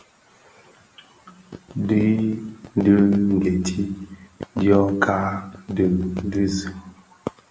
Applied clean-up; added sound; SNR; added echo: none; none; none; none.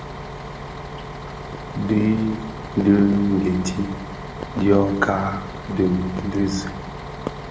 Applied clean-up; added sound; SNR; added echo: none; Bus; 11 dB; none.